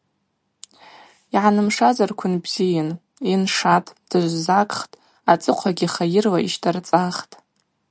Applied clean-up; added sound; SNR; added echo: none; none; none; none.